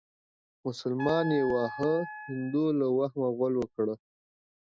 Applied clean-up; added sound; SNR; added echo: classical method Wiener filter.